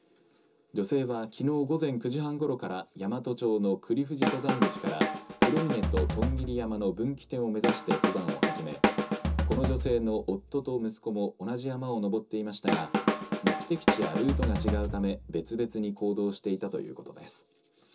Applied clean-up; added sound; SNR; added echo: none; Drum kit; -2 dB; reverberation time 0.2 s.